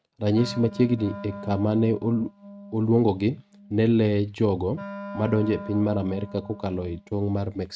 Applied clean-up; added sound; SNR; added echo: neural mask model RNNoise.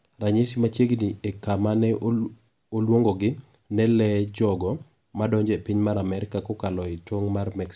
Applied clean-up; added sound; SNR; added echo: none; none; none; none.